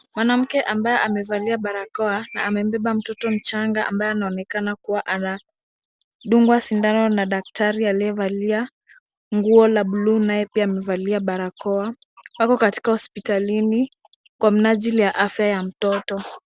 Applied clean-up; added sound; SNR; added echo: none; none; none; none.